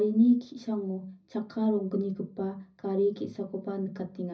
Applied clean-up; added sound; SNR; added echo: none; none; none; reverberation time 0.4 s.